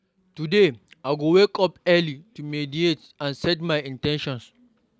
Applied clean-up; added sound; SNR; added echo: none; none; none; none.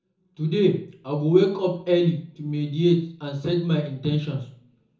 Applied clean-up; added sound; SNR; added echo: none; none; none; reverberation time 0.6 s.